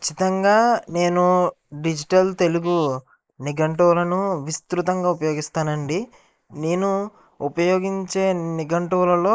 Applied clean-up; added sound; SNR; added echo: neural mask model Resemble Enhance denoiser.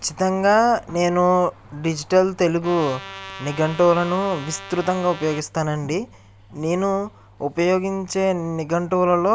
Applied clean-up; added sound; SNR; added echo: none; Trumpet; 15 dB; none.